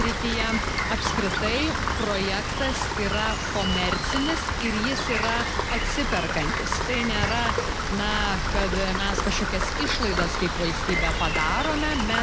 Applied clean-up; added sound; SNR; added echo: none; Rain; -2 dB; none.